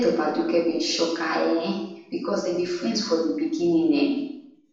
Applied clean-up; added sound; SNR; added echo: none; none; none; reverberation time 0.7 s.